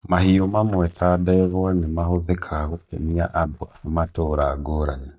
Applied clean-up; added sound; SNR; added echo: neural mask model DeepFilterNet 3.